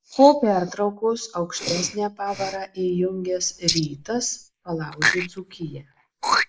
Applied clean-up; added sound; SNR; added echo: neural mask model Resemble Enhance denoiser.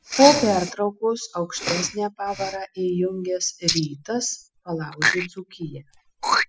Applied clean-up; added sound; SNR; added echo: classical method spectral subtraction.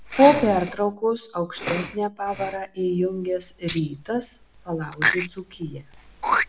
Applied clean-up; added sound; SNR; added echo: none; Respiratory sounds; 5 dB; none.